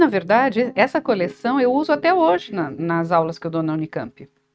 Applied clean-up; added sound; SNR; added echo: neural mask model RNNoise.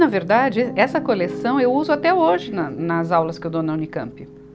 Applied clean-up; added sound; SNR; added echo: none; Piano; 13 dB; none.